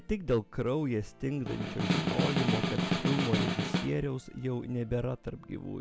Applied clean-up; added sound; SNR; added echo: none; Snare drum; 1 dB; none.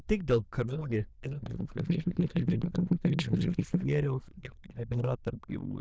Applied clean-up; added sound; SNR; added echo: neural diffusion model UNIVERSE++.